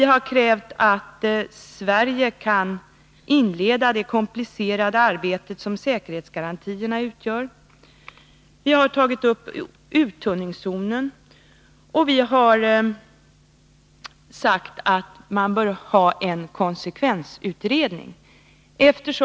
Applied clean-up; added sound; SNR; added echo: none; none; none; none.